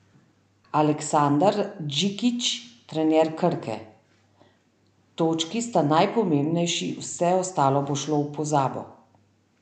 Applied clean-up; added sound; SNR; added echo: none; none; none; none.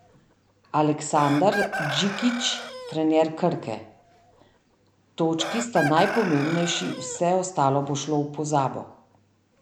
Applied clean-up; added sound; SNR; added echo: none; Chicken, rooster; 10 dB; none.